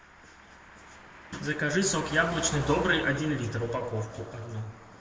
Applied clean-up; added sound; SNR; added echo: none; Car passing by; 12 dB; reverberation time 1.7 s.